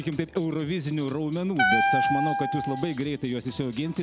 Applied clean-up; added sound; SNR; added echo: none; Wind instrument, woodwind instrument; -3 dB; none.